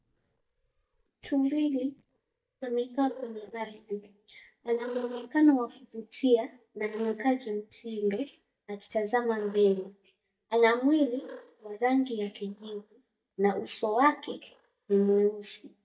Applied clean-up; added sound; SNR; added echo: neural mask model DeepFilterNet 3.